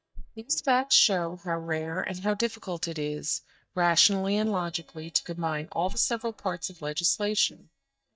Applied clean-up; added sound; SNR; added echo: neural mask model DeepFilterNet 3.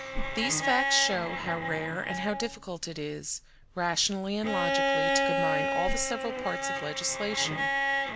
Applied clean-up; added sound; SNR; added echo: none; Whoosh, swoosh, swish + Bowed string instrument; -1 dB; none.